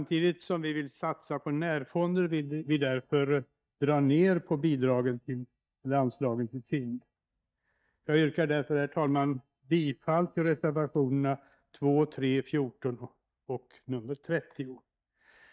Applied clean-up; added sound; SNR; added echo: neural mask model DeepFilterNet 3.